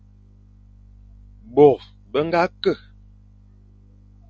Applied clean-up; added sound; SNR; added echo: none; none; none; none.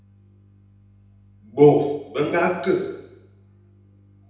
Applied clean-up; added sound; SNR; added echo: none; none; none; reverberation time 0.9 s.